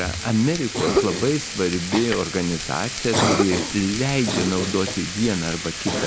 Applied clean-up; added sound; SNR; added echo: none; Frying (food) + Cough; 3 dB; none.